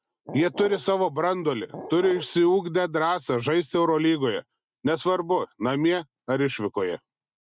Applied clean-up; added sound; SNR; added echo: neural mask model RNNoise.